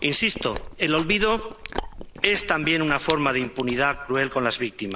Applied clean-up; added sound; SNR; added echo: none; Chewing, mastication; 12 dB; none.